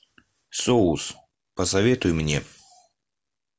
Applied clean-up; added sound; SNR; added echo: none; none; none; none.